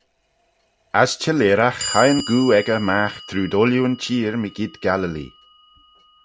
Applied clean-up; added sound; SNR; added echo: none; Clock; 16 dB; none.